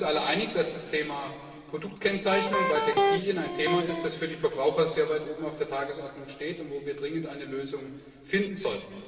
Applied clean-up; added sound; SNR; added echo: none; Electric guitar; -2 dB; reverberation time 2.4 s.